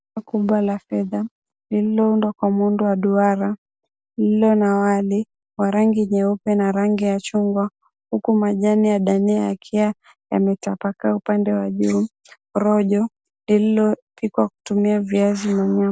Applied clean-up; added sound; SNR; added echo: none; none; none; none.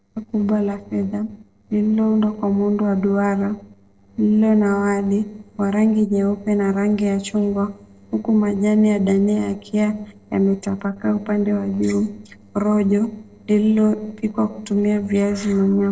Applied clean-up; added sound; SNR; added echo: neural separator model SepFormer DNS4.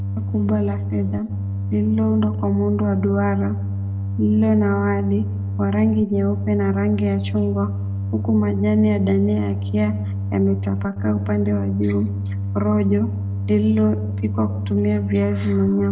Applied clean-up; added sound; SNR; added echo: none; Organ; 3 dB; reverberation time 1.1 s.